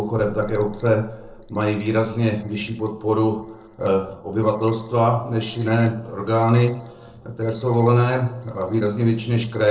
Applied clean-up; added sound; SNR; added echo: neural separator model SepFormer DNS4.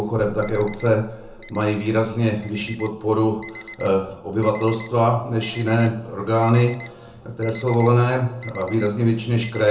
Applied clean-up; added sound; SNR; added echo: none; Alarm; 19 dB; reverberation time 0.6 s.